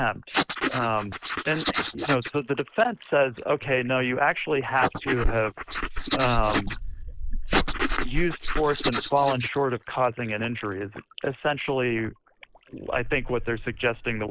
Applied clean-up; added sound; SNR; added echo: neural mask model Resemble Enhance denoiser.